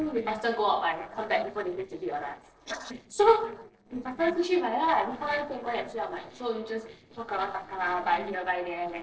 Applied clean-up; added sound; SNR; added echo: neural separator model SepFormer DNS4.